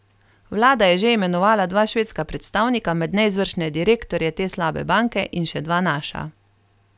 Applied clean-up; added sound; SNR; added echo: none; none; none; none.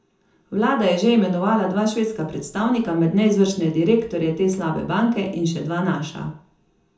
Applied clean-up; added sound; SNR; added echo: none; none; none; reverberation time 0.5 s.